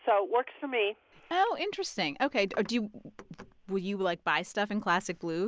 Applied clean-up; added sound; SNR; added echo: none; none; none; none.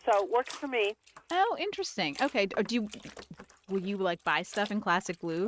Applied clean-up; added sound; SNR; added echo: neural mask model RNNoise.